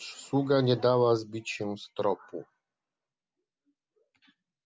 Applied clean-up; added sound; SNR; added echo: none; none; none; none.